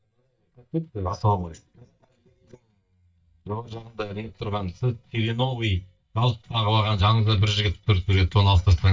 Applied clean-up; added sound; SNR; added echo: neural mask model DeepFilterNet 3.